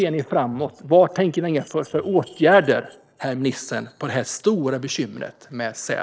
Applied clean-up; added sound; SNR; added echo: neural separator model SepFormer DNS4.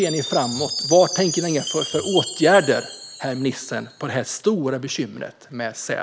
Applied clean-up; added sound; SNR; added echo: none; Chime; 10 dB; none.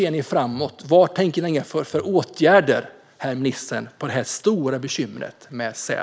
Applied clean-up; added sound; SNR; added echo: none; none; none; none.